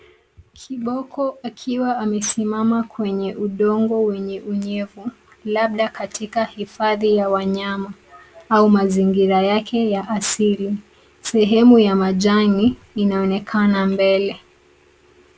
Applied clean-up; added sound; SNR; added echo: none; none; none; none.